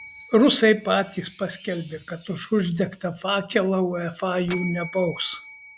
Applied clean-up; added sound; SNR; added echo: none; Wind chime + Bell; 13 dB; none.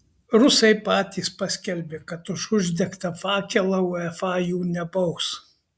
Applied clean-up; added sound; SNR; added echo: none; none; none; none.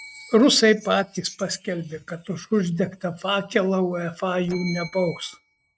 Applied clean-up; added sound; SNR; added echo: neural mask model RNNoise.